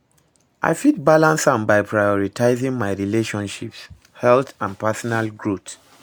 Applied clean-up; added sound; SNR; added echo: none; none; none; none.